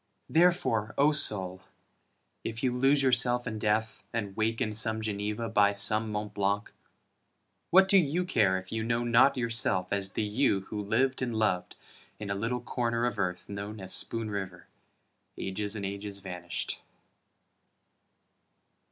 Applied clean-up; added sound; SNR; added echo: none; none; none; none.